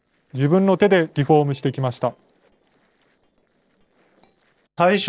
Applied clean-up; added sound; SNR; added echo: neural separator model SepFormer DNS4.